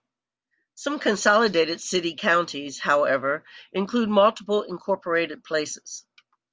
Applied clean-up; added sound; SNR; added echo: none; none; none; none.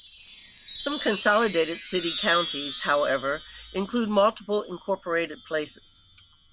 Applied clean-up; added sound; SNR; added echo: none; Chime; 0 dB; none.